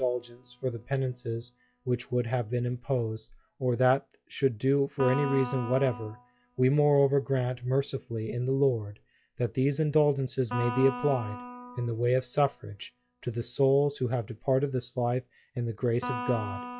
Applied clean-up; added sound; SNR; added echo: classical method log-MMSE.